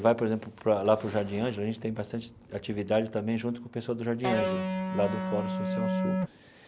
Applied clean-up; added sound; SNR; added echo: none; Electric guitar; -1 dB; none.